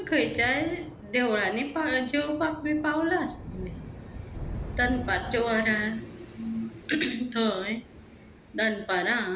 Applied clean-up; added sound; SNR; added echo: none; Thunder / Rain; 13 dB; none.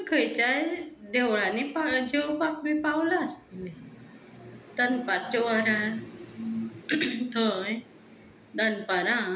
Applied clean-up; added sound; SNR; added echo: none; none; none; none.